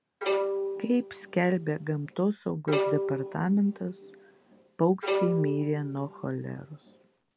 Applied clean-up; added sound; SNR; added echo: none; Bowed string instrument; 4 dB; none.